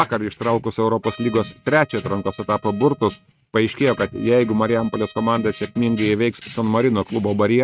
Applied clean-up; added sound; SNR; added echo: neural mask model RNNoise.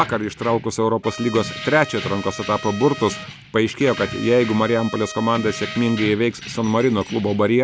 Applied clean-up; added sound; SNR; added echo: none; Trumpet + Keys jangling; 13 dB; none.